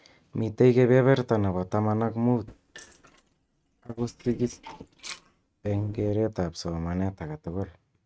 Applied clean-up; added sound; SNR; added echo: neural mask model RNNoise.